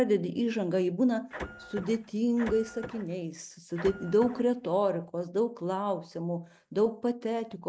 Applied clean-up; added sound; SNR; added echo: none; Printer; 13 dB; none.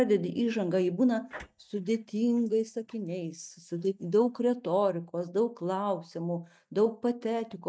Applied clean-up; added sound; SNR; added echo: neural mask model DeepFilterNet 3.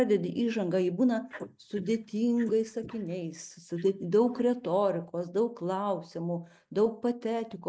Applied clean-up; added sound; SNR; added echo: neural mask model Resemble Enhance denoiser.